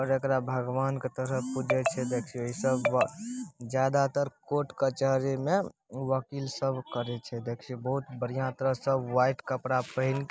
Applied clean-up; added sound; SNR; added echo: none; none; none; none.